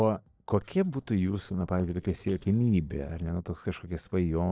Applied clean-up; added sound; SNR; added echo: neural separator model SepFormer DNS4.